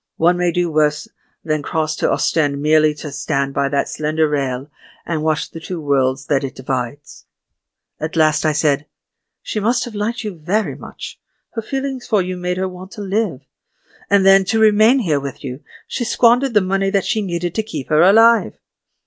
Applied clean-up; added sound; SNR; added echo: none; none; none; none.